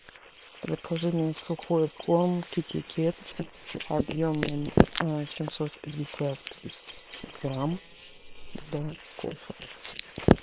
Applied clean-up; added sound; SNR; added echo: neural separator model SepFormer WHAM!.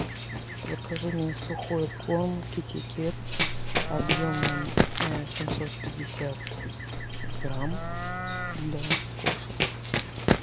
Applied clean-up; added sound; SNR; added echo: none; Run + Livestock, farm animals, working animals; -3 dB; none.